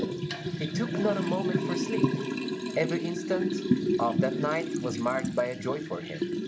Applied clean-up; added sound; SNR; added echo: none; Liquid; -2 dB; none.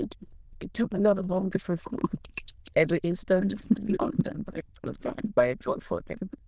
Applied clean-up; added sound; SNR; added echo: neural diffusion model UNIVERSE++.